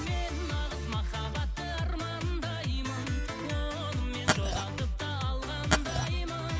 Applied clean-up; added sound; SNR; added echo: none; Glass; -2 dB; none.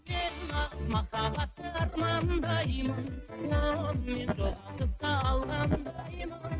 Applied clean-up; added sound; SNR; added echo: neural mask model RNNoise.